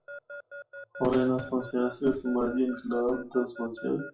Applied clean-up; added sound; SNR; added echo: classical method WPE with log-MMSE.